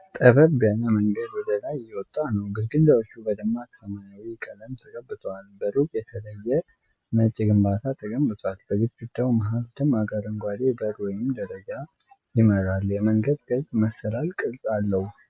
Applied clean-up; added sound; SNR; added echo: none; none; none; none.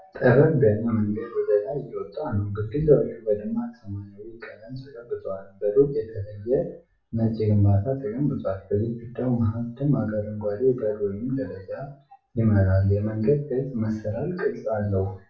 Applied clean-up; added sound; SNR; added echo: none; none; none; reverberation time 0.4 s.